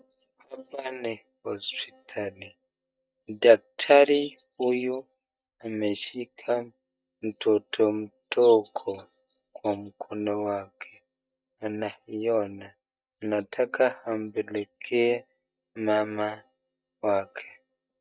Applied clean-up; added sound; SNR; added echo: neural mask model DeepFilterNet 3.